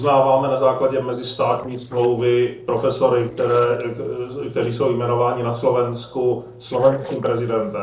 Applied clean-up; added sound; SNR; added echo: neural separator model SepFormer DNS4.